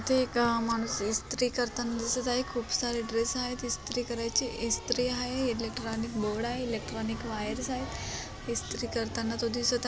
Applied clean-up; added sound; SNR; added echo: none; none; none; none.